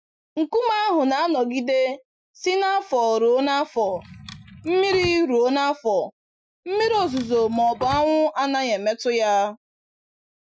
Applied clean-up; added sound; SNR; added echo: classical method Wiener filter.